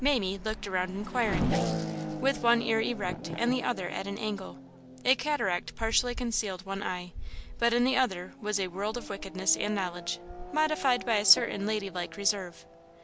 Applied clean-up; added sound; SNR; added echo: none; Race car, auto racing / Accelerating, revving, vroom; 7 dB; none.